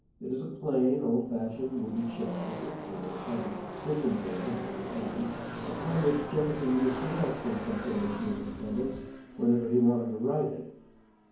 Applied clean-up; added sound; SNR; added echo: none; Car passing by / Race car, auto racing; 10 dB; reverberation time 0.9 s.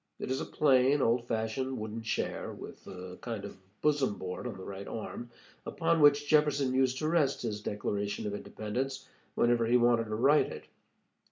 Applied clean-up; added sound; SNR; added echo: none; none; none; none.